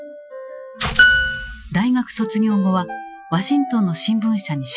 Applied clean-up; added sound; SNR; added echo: classical method Wiener filter.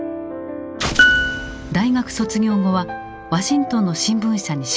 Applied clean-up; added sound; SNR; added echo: none; Piano; -2 dB; none.